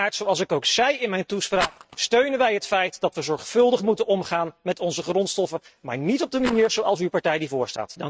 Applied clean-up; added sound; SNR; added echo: neural mask model RNNoise.